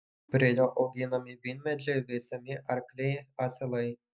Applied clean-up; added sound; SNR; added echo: none; none; none; none.